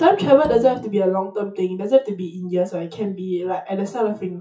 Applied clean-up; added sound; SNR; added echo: classical method WPE with log-MMSE.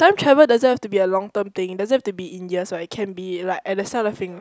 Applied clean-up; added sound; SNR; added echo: none; none; none; none.